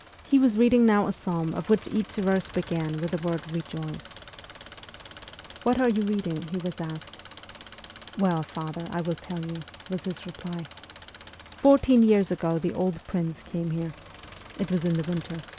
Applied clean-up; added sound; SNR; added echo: none; Engine; 18 dB; none.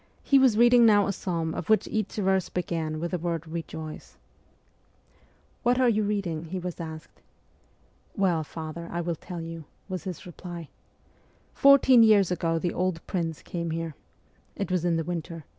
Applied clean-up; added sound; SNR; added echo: none; none; none; none.